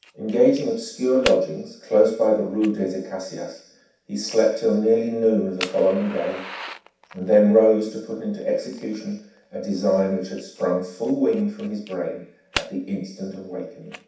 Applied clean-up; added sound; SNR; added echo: none; Fire; 17 dB; reverberation time 0.7 s.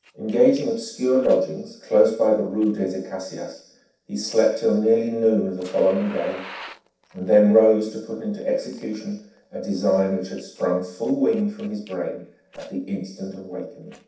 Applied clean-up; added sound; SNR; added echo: neural separator model SepFormer DNS4.